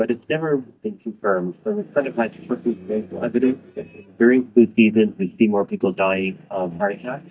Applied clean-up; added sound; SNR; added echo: neural mask model DeepFilterNet 3.